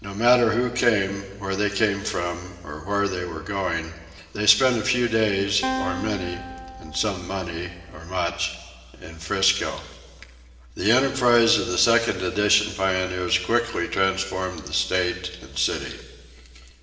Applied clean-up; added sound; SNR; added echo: none; Acoustic guitar; 10 dB; reverberation time 2.1 s.